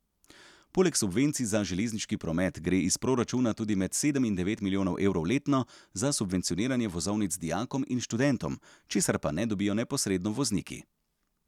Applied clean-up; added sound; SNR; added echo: none; none; none; none.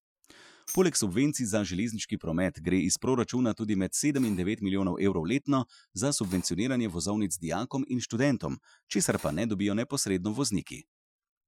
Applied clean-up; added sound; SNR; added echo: classical method Wiener filter.